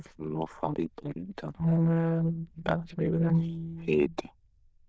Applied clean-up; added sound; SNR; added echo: neural diffusion model UNIVERSE++.